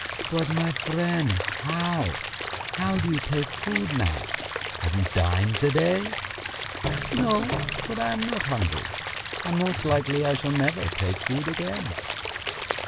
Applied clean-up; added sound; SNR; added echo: none; Stream / Liquid + Knock; 3 dB; none.